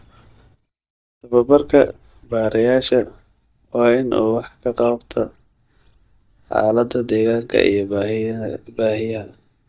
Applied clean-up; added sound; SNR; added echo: neural mask model DeepFilterNet 3.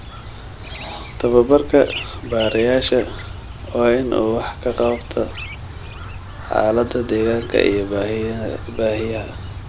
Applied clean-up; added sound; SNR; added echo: none; Chirp, tweet; 11 dB; none.